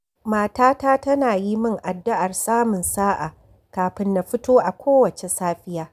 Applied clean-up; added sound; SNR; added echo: none; none; none; none.